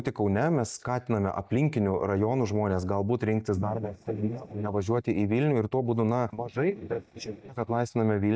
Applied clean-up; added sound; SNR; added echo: neural mask model DeepFilterNet 3.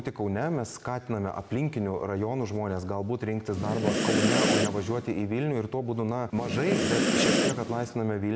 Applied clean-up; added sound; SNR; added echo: none; Breathing; -3 dB; none.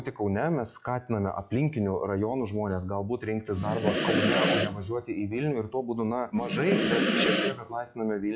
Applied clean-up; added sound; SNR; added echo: classical method log-MMSE.